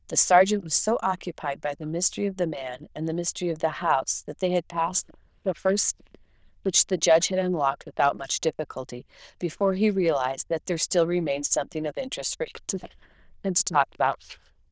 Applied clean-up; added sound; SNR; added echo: neural diffusion model UNIVERSE++.